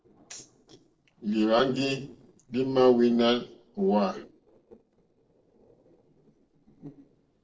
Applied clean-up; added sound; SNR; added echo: neural separator model SepFormer DNS4.